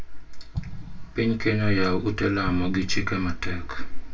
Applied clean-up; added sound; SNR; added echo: none; Explosion; 15 dB; reverberation time 0.2 s.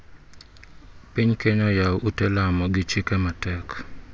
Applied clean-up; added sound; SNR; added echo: none; none; none; none.